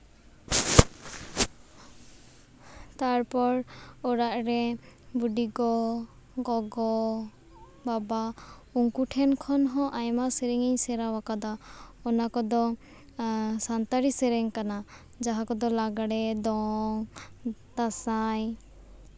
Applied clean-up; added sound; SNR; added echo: none; none; none; none.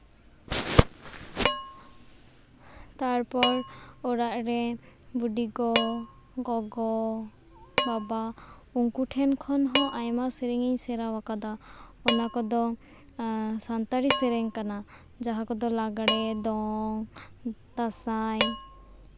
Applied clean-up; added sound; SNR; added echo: none; Dishes, pots, and pans; 6 dB; none.